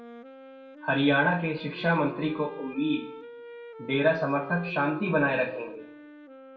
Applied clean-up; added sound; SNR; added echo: none; Wind instrument, woodwind instrument; 16 dB; reverberation time 0.6 s.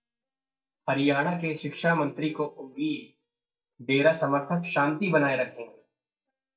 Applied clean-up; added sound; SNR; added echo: neural mask model DeepFilterNet 3.